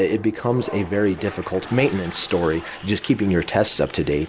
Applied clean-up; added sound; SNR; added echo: none; Toilet flush; 17 dB; none.